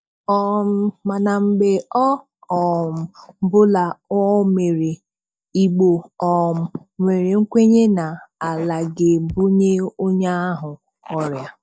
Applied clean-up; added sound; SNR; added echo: neural mask model DeepFilterNet 3.